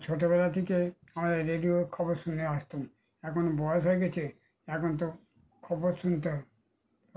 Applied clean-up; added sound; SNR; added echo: none; none; none; none.